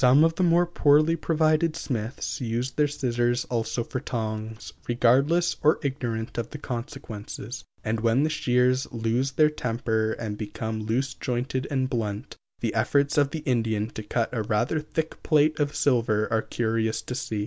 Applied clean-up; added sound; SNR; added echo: none; none; none; none.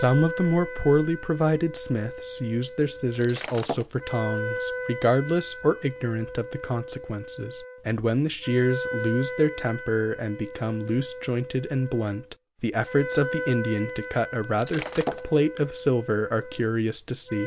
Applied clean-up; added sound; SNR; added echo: none; Wind instrument, woodwind instrument + Shatter; 9 dB; none.